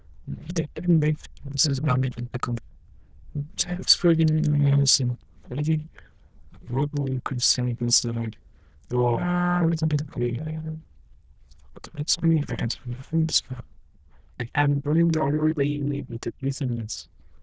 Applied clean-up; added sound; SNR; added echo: neural diffusion model UNIVERSE++.